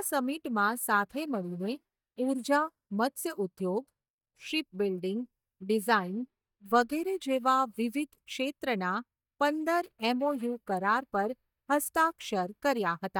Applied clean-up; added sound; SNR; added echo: neural mask model DeepFilterNet 3.